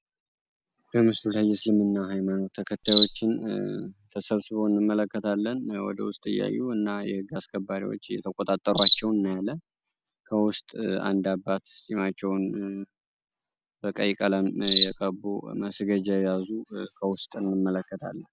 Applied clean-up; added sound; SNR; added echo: none; Cricket; 1 dB; none.